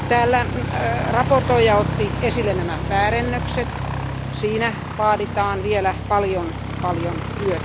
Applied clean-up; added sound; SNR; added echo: none; Aircraft; 3 dB; none.